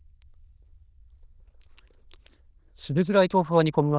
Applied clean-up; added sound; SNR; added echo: neural diffusion model UNIVERSE++.